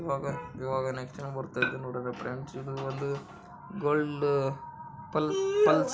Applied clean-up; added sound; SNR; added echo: none; none; none; none.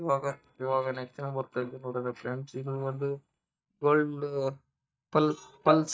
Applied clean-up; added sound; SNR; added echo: neural mask model DeepFilterNet 3.